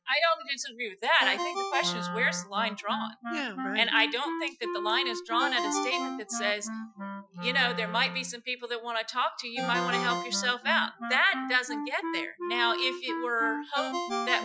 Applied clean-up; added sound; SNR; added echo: classical method Wiener filter.